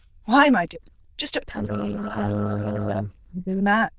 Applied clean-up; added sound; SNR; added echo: neural diffusion model UNIVERSE++.